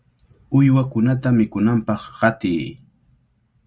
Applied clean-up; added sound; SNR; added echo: none; none; none; none.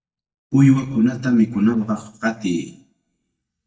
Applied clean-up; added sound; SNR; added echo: neural mask model DeepFilterNet 3.